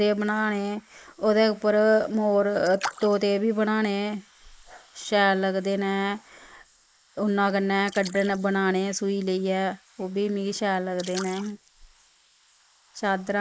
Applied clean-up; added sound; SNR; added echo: neural mask model Resemble Enhance denoiser.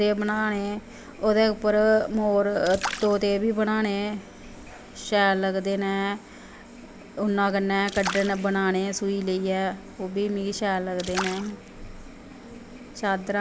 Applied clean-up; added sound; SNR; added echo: none; Splash, splatter; 12 dB; none.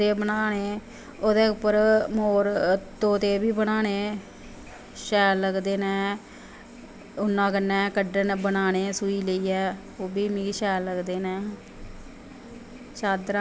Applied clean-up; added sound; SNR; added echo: none; none; none; none.